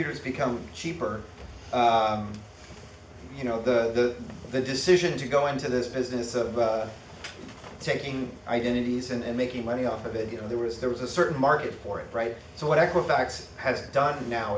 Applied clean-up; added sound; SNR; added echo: none; none; none; none.